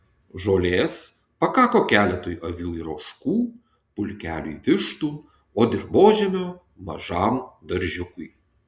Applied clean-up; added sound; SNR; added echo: none; none; none; none.